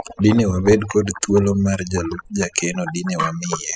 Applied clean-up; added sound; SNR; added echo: classical method spectral subtraction.